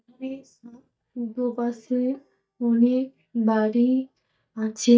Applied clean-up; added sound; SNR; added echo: neural mask model DeepFilterNet 3.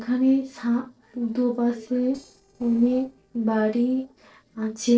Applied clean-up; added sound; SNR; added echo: neural separator model SepFormer DNS4.